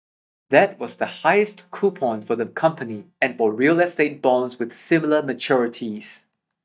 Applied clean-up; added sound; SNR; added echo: neural mask model DeepFilterNet 3.